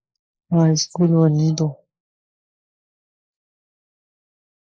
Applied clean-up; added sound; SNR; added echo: neural mask model Resemble Enhance denoiser.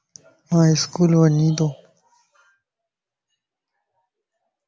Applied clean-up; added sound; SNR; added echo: none; none; none; none.